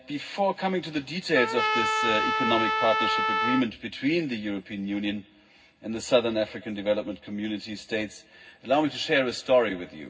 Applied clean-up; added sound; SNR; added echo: none; Trumpet; 0 dB; reverberation time 0.4 s.